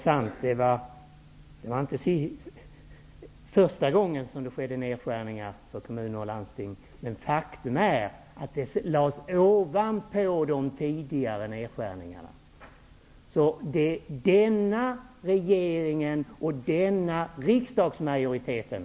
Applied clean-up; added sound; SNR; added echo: none; none; none; none.